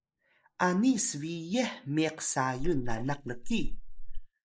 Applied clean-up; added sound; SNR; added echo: neural mask model Resemble Enhance denoiser.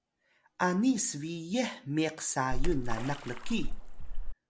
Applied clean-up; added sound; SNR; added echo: none; Splash, splatter; -4 dB; none.